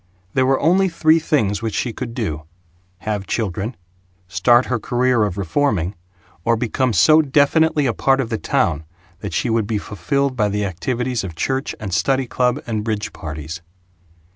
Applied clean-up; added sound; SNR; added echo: none; none; none; none.